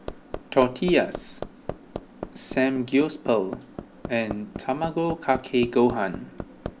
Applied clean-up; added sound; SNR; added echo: none; Hammer; 12 dB; none.